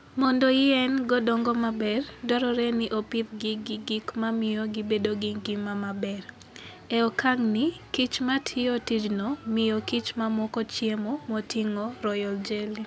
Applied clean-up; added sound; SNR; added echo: none; none; none; none.